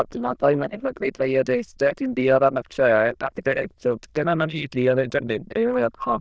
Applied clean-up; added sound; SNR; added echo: neural diffusion model UNIVERSE++.